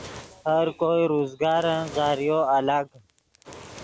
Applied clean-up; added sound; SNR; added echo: none; Fire; 20 dB; none.